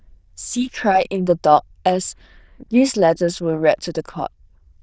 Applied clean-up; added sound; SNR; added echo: neural diffusion model UNIVERSE++.